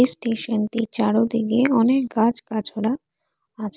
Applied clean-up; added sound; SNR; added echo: none; none; none; none.